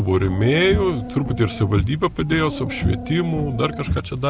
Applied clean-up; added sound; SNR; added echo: none; Dog; 13 dB; none.